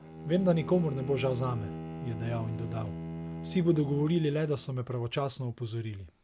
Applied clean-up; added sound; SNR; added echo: none; Bowed string instrument; 10 dB; none.